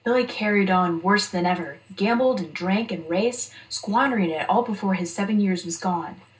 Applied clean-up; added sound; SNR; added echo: none; none; none; reverberation time 0.2 s.